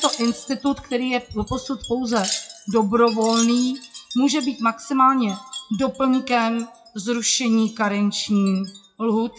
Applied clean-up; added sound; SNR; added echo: classical method WPE with log-MMSE.